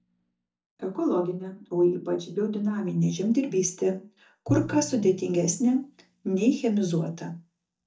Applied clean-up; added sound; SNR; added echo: neural mask model DeepFilterNet 3.